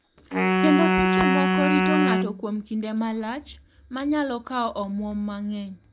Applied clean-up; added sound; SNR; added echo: none; Wind instrument, woodwind instrument; -4 dB; none.